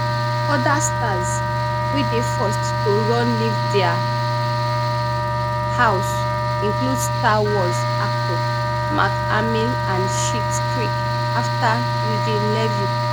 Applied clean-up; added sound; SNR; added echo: none; Wind instrument, woodwind instrument + Mechanical fan; -4 dB; none.